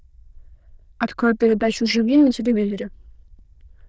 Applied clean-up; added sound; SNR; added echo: neural diffusion model UNIVERSE++.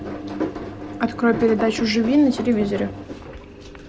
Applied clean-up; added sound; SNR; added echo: none; none; none; none.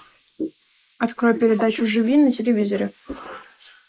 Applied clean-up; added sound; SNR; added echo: neural mask model Resemble Enhance denoiser.